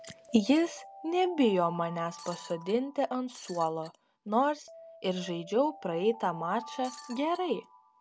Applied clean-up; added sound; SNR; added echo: none; Shatter + Alarm; 17 dB; none.